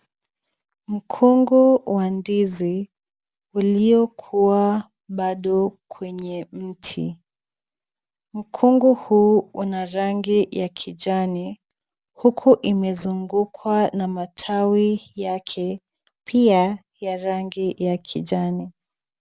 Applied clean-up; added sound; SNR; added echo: none; none; none; none.